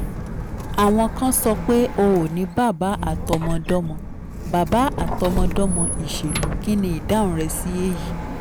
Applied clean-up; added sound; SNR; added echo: none; Squeak; 4 dB; none.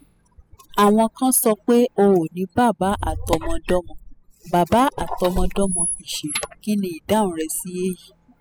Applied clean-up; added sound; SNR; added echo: classical method spectral subtraction.